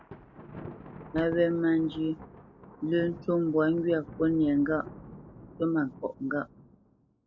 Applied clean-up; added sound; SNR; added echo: none; Thunder; 16 dB; none.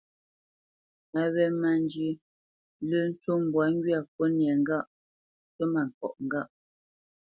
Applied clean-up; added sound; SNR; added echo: none; none; none; none.